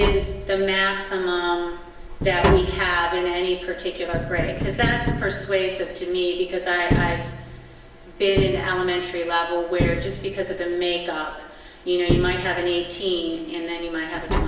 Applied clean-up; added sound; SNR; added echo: none; Tap; 4 dB; reverberation time 0.9 s.